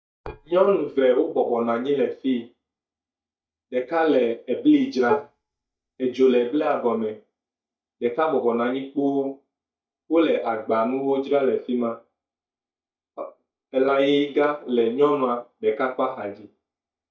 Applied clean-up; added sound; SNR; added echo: neural mask model DeepFilterNet 3.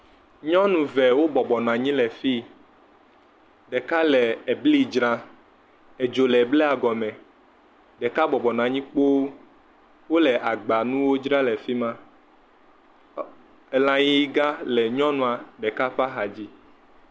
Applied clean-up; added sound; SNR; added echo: none; none; none; none.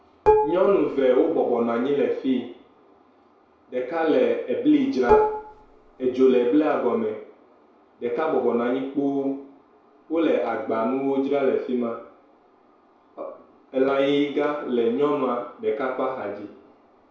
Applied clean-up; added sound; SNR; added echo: none; Dishes, pots, and pans; 0 dB; reverberation time 0.6 s.